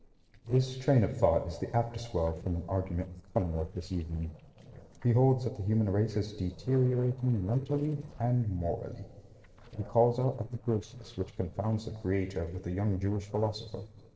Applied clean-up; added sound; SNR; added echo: neural separator model SepFormer DNS4.